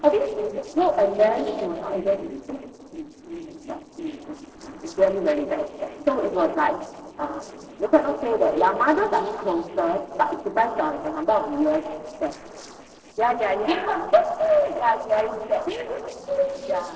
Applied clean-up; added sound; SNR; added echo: neural separator model SepFormer DNS4.